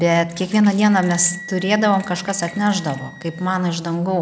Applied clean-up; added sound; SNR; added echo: none; Wind instrument, woodwind instrument + Sink (filling or washing); 19 dB; none.